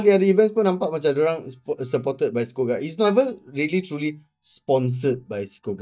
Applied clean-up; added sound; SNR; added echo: neural mask model DeepFilterNet 3.